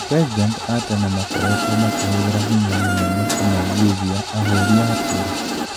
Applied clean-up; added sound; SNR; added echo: none; Engine starting / Car + Insect; 3 dB; none.